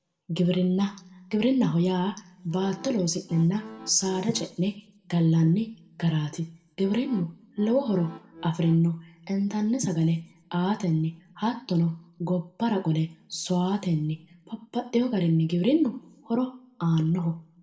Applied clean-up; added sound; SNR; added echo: none; Accordion; 19 dB; reverberation time 0.4 s.